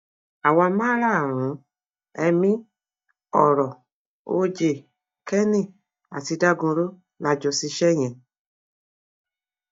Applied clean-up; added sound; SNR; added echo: neural mask model DeepFilterNet 3.